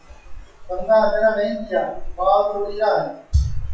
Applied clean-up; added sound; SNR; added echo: classical method WPE with log-MMSE.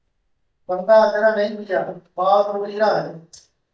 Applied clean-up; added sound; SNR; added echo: neural mask model DeepFilterNet 3.